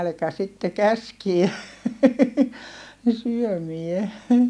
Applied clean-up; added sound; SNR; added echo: none; none; none; none.